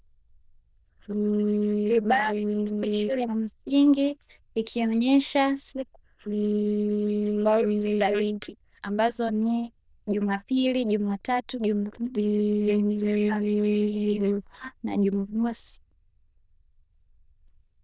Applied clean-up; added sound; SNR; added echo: neural diffusion model UNIVERSE++.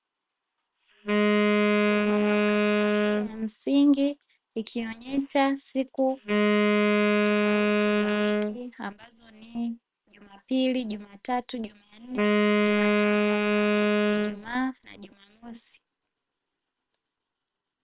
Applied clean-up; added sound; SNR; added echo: neural separator model SepFormer WHAM!.